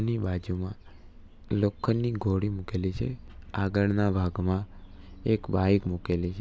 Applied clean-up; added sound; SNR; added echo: none; none; none; none.